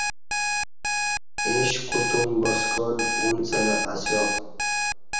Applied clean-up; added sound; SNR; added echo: none; Alarm; -1 dB; reverberation time 0.9 s.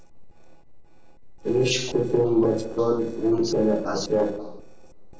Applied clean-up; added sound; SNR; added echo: neural separator model SepFormer DNS4.